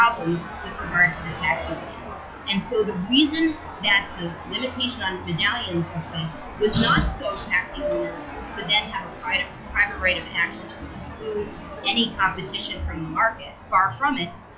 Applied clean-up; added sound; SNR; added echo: classical method log-MMSE.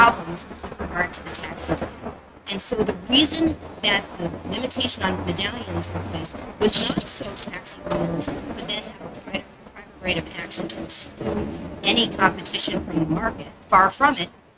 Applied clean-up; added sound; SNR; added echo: neural mask model RNNoise.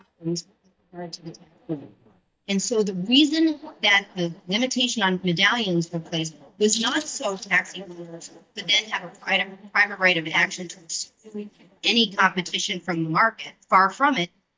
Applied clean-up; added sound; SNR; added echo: neural mask model DeepFilterNet 3.